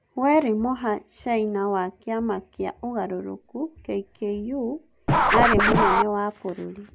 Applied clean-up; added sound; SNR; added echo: none; Scratching (performance technique); -2 dB; none.